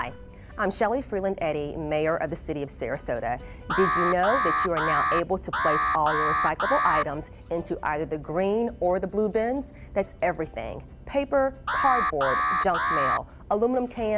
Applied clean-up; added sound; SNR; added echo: none; Alarm; -2 dB; none.